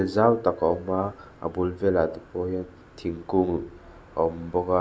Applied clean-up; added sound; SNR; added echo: none; none; none; none.